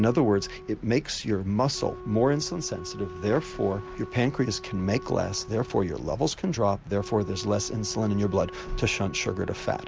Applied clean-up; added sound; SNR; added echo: none; Wind instrument, woodwind instrument; 15 dB; none.